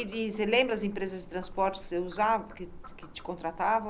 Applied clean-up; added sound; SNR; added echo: none; Frog; 15 dB; none.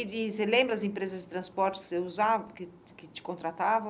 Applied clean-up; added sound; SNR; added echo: none; none; none; none.